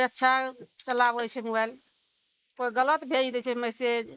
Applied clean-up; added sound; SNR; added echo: neural mask model Resemble Enhance denoiser.